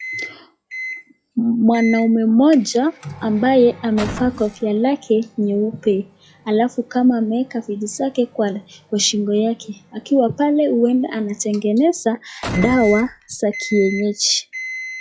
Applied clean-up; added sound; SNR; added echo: classical method log-MMSE.